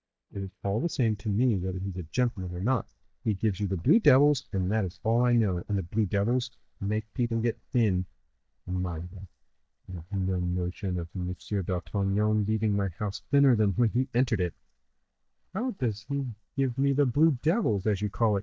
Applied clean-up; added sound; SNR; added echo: neural mask model DeepFilterNet 3.